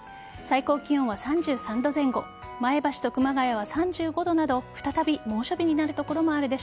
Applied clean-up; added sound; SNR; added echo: none; none; none; none.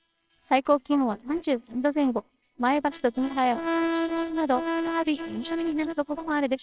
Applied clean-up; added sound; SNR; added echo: neural separator model SepFormer WHAMR!.